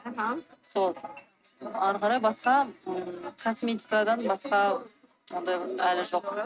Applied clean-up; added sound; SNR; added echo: neural mask model RNNoise.